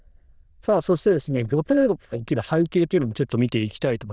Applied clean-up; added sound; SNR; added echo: neural diffusion model UNIVERSE++.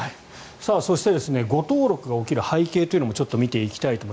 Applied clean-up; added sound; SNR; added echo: none; none; none; none.